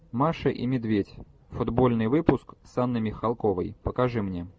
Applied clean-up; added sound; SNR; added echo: none; none; none; none.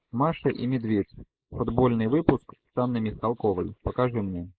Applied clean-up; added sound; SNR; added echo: neural mask model Resemble Enhance denoiser.